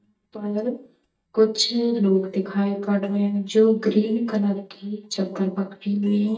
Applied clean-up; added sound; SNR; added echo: neural mask model DeepFilterNet 3.